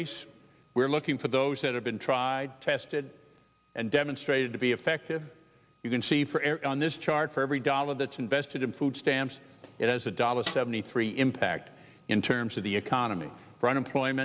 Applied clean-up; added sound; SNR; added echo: none; Snare drum; 12 dB; none.